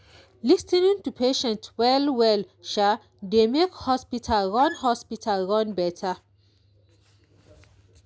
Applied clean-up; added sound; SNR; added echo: none; Squeak; 16 dB; none.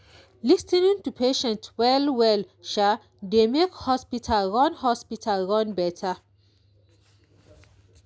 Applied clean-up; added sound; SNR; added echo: none; none; none; none.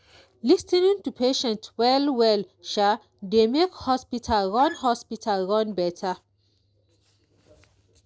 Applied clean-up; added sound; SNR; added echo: neural separator model SepFormer DNS4.